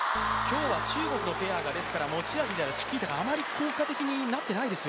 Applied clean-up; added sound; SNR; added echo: none; Organ; 14 dB; none.